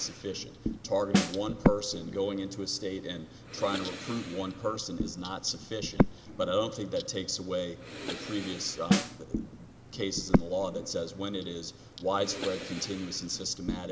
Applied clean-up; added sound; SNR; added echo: none; Snare drum + Breathing; 0 dB; none.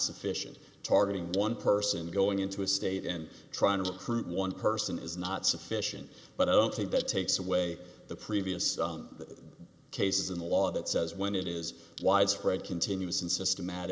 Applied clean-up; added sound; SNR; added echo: none; none; none; none.